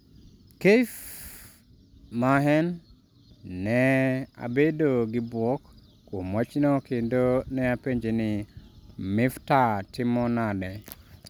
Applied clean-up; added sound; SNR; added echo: none; none; none; none.